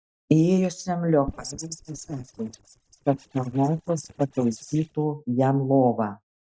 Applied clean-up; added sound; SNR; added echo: neural mask model DeepFilterNet 3.